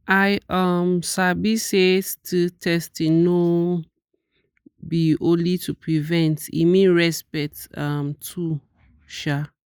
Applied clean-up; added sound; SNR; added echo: neural mask model Resemble Enhance denoiser.